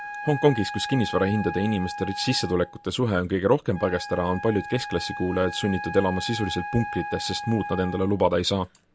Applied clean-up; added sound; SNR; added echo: none; Wind instrument, woodwind instrument; 10 dB; none.